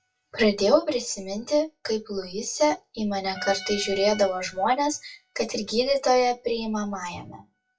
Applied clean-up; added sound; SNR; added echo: classical method WPE with log-MMSE.